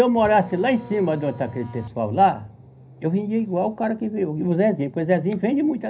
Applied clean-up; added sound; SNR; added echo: none; Printer; 17 dB; reverberation time 0.5 s.